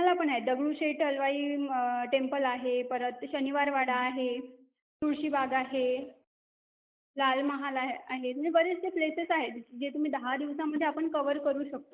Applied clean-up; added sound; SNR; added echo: neural mask model Resemble Enhance denoiser.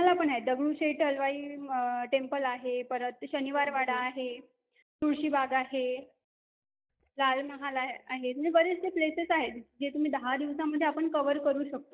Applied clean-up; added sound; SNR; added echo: neural mask model DeepFilterNet 3.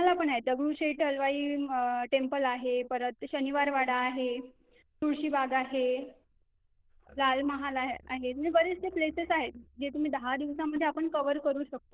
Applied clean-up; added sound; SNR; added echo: neural diffusion model UNIVERSE++.